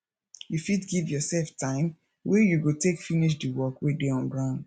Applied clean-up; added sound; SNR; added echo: none; none; none; none.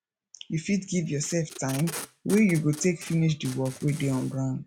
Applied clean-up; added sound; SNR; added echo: none; Packing tape, duct tape; 16 dB; none.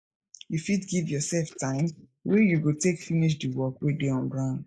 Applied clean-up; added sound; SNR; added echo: neural mask model Resemble Enhance denoiser.